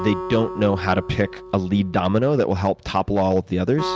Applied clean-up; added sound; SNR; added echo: none; Acoustic guitar; 12 dB; none.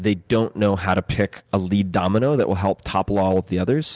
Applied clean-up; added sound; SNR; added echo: none; none; none; none.